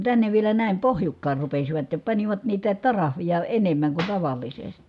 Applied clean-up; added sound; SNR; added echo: none; none; none; none.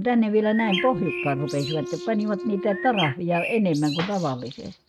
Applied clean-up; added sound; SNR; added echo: neural mask model RNNoise.